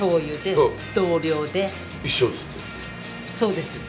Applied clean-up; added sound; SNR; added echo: none; none; none; none.